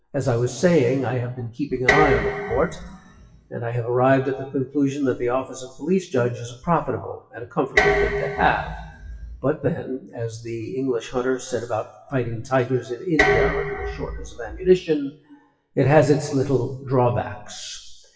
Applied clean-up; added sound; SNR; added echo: classical method WPE with log-MMSE.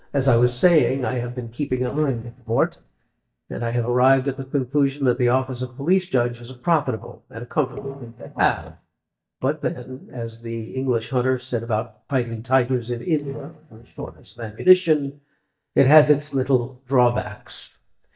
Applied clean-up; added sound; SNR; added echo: neural mask model DeepFilterNet 3.